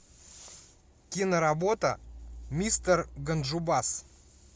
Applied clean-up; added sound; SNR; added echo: none; none; none; none.